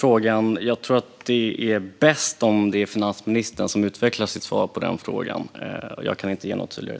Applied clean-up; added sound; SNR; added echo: none; none; none; none.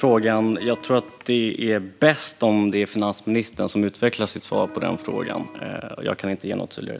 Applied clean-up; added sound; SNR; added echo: none; Electric guitar; 16 dB; none.